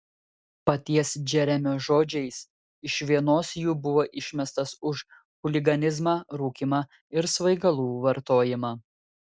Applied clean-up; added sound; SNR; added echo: none; none; none; none.